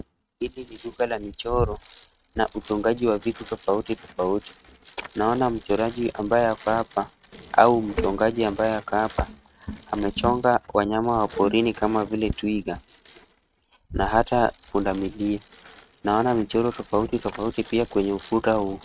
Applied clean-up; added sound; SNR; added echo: neural mask model RNNoise.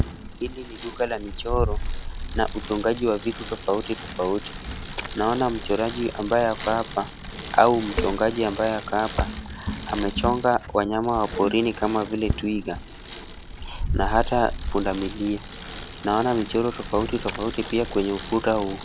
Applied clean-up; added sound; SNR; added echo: none; Bicycle; 6 dB; none.